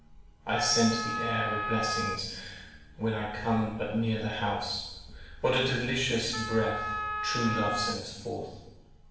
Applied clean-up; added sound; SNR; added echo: none; Wind instrument, woodwind instrument; 3 dB; reverberation time 0.9 s.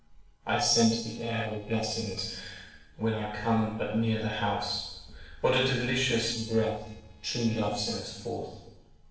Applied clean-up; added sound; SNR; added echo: neural separator model SepFormer DNS4.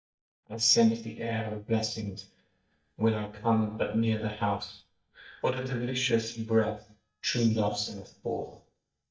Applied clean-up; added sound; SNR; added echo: neural mask model DeepFilterNet 3.